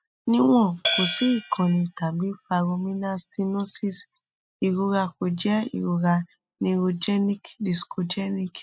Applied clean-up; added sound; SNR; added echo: classical method spectral subtraction.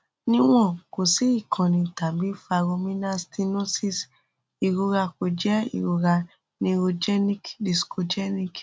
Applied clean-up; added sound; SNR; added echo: none; none; none; none.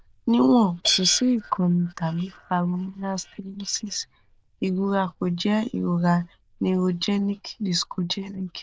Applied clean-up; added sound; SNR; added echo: neural diffusion model UNIVERSE++.